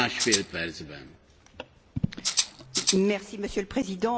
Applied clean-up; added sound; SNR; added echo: none; Rattle (instrument); -2 dB; none.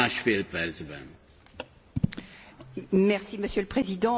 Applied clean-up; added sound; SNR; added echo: none; none; none; none.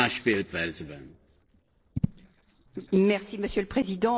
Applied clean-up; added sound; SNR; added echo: neural separator model SepFormer DNS4.